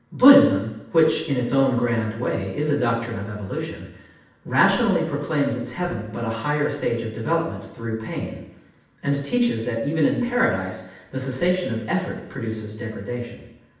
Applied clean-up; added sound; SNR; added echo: none; none; none; reverberation time 0.9 s.